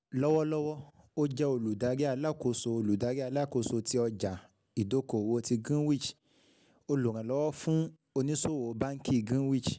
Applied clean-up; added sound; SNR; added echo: none; none; none; none.